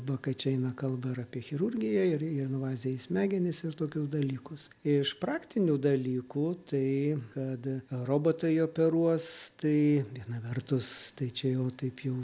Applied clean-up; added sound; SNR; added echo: none; none; none; none.